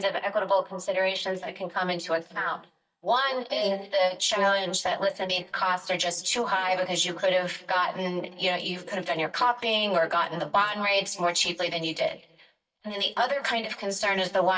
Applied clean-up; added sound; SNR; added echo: neural mask model DeepFilterNet 3.